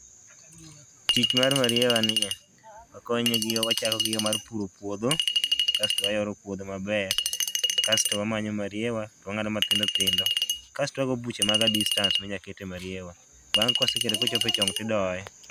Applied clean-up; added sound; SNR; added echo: none; Chink, clink; -2 dB; none.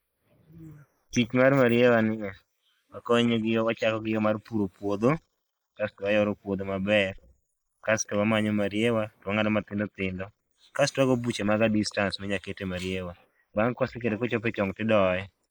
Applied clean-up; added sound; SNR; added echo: neural mask model Resemble Enhance denoiser.